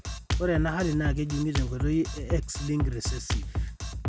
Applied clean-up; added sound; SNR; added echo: none; Drum kit; 1 dB; none.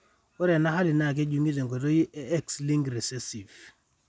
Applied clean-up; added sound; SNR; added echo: none; none; none; none.